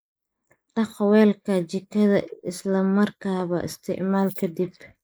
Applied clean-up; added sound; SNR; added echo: neural mask model Resemble Enhance denoiser.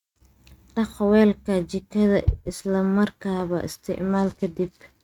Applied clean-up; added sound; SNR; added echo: neural mask model RNNoise.